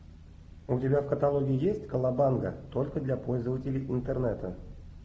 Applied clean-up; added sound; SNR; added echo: none; none; none; none.